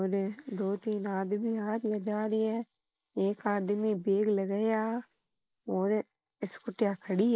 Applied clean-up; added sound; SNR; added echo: neural mask model Resemble Enhance denoiser.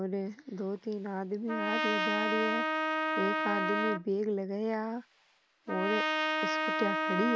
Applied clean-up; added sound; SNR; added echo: none; Trumpet; -1 dB; none.